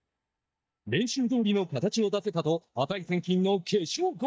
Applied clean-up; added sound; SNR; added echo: neural mask model DeepFilterNet 3.